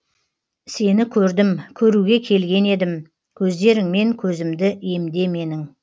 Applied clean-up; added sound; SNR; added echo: none; none; none; none.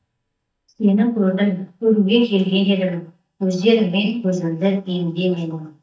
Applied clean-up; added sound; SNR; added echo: neural mask model DeepFilterNet 3.